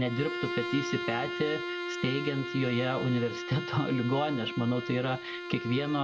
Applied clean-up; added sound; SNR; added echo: none; Bowed string instrument; 6 dB; none.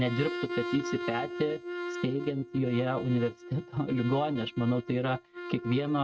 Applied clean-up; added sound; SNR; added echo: neural mask model RNNoise.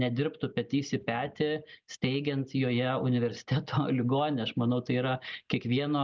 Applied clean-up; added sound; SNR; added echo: none; none; none; none.